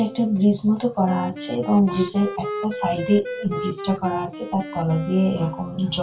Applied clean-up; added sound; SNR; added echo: none; Wind instrument, woodwind instrument; 11 dB; reverberation time 0.2 s.